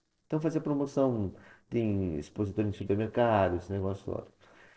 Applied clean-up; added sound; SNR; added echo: neural separator model SepFormer DNS4.